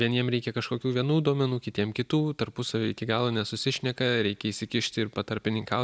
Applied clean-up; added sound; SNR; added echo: none; none; none; none.